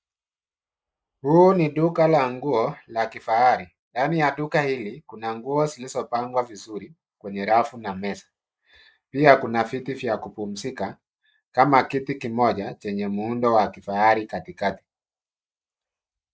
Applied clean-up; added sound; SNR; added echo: neural mask model Resemble Enhance denoiser.